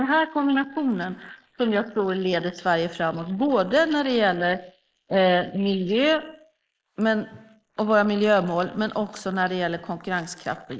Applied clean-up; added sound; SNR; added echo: neural mask model Resemble Enhance denoiser.